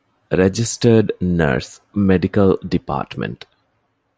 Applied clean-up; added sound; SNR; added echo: none; none; none; none.